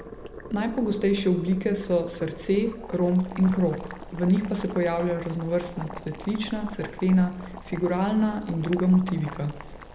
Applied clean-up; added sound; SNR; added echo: none; Boiling; 15 dB; reverberation time 0.7 s.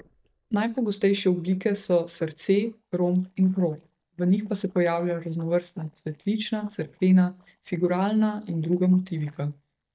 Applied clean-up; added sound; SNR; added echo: neural mask model DeepFilterNet 3.